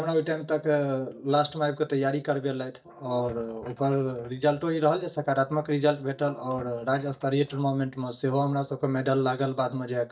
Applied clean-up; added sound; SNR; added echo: neural mask model DeepFilterNet 3.